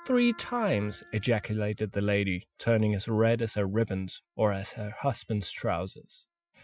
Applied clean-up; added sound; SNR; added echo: classical method Wiener filter.